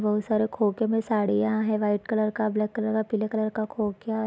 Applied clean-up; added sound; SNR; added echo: none; none; none; none.